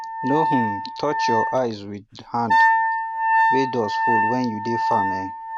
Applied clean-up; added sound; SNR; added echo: none; Wind instrument, woodwind instrument; -4 dB; none.